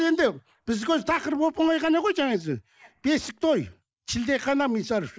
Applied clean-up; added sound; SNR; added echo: neural mask model Resemble Enhance denoiser.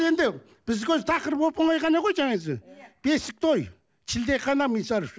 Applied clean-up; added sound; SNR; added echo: none; none; none; none.